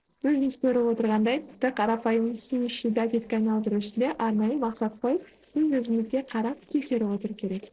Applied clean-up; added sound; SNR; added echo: neural separator model SepFormer DNS4.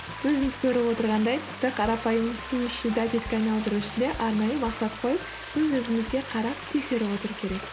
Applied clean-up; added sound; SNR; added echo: none; Stream; 13 dB; none.